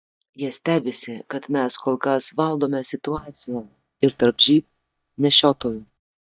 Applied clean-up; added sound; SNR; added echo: neural mask model DeepFilterNet 3.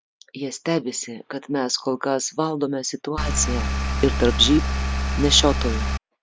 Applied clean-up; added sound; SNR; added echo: none; Engine; -1 dB; none.